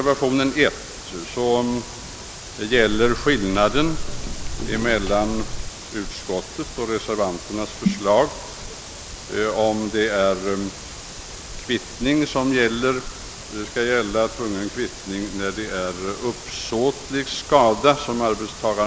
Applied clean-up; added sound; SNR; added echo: none; Walk, footsteps; 4 dB; none.